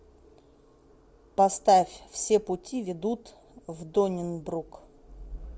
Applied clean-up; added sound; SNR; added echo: none; none; none; none.